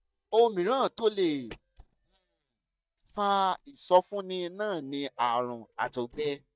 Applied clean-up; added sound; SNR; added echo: neural mask model DeepFilterNet 3.